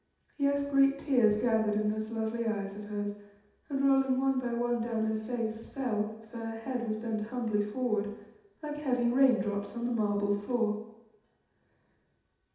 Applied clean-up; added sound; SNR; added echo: none; none; none; reverberation time 0.8 s.